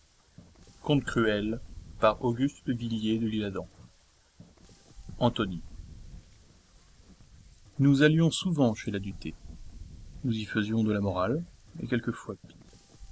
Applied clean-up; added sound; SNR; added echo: none; Wind; 18 dB; none.